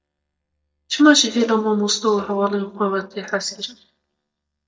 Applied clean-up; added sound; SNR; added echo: neural mask model DeepFilterNet 3.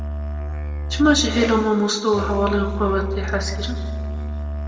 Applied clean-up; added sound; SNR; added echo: none; Musical instrument; 4 dB; reverberation time 1.7 s.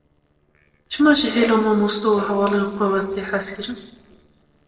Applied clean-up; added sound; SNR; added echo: neural separator model SepFormer DNS4.